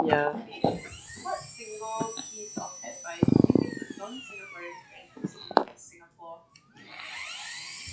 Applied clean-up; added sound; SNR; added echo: classical method log-MMSE.